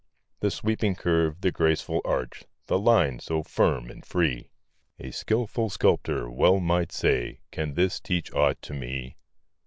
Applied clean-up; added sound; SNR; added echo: none; none; none; none.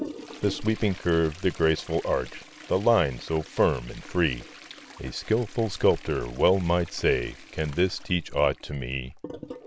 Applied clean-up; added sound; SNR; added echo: none; Toilet flush; 17 dB; none.